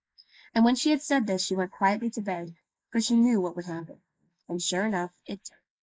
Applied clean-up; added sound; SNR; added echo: neural mask model Resemble Enhance denoiser.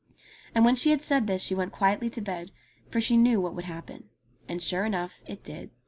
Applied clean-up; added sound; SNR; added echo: none; none; none; none.